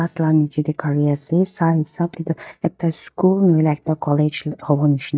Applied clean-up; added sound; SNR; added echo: neural mask model DeepFilterNet 3.